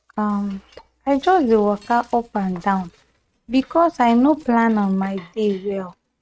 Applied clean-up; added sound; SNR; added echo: neural mask model RNNoise.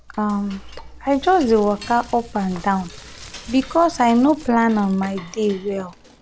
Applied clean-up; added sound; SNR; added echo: none; Crumpling, crinkling + Cutlery, silverware / Dishes, pots, and pans; 18 dB; none.